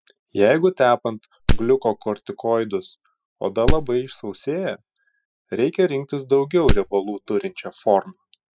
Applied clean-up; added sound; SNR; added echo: classical method spectral subtraction.